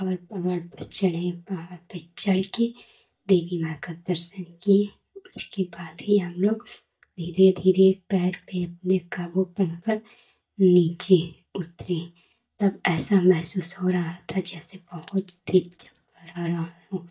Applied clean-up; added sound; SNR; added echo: neural mask model DeepFilterNet 3.